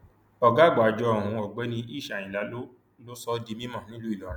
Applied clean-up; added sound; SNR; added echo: none; none; none; none.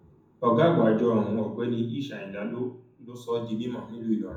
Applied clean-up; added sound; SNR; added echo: none; none; none; reverberation time 0.6 s.